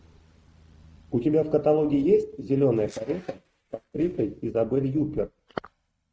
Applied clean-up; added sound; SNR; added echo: neural mask model RNNoise.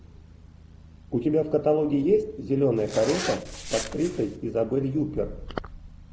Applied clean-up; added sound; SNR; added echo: none; Zipper (clothing); 9 dB; none.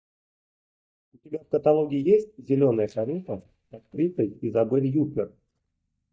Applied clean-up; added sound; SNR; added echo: neural mask model DeepFilterNet 3.